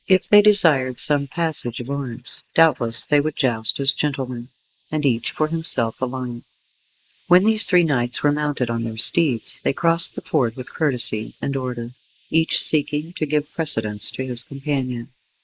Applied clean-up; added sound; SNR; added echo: neural mask model Resemble Enhance denoiser.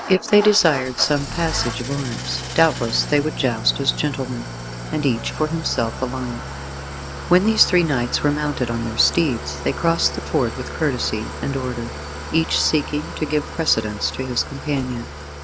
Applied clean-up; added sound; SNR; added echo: none; Idling / Engine starting; 9 dB; none.